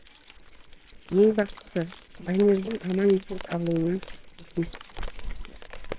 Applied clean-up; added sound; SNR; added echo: neural separator model SepFormer WHAMR!.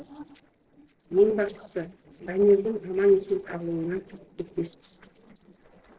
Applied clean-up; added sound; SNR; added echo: neural separator model SepFormer DNS4.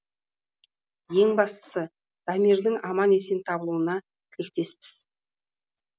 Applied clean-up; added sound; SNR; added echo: none; none; none; none.